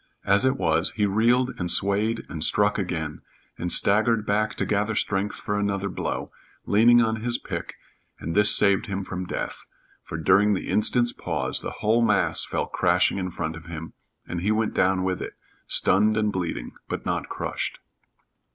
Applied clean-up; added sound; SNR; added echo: none; none; none; none.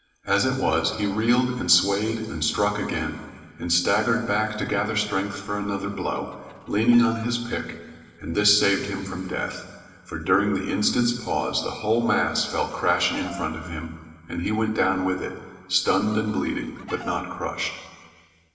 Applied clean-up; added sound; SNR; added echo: none; Chicken, rooster; 18 dB; reverberation time 1.9 s.